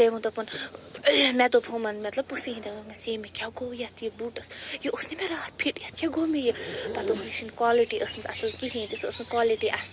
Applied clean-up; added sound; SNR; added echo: none; none; none; none.